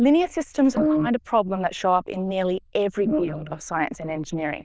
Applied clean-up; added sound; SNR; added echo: neural diffusion model UNIVERSE++.